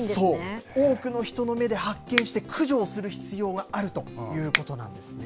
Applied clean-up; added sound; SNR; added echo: none; Finger snapping; 0 dB; none.